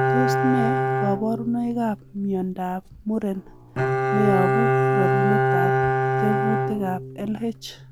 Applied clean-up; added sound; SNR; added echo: none; Bowed string instrument; -3 dB; none.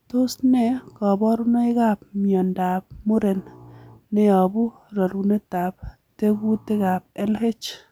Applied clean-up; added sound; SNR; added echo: none; none; none; none.